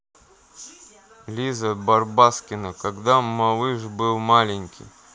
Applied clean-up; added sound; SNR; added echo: none; none; none; none.